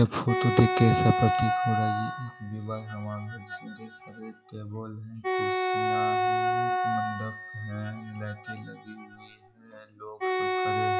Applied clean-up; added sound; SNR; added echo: classical method log-MMSE.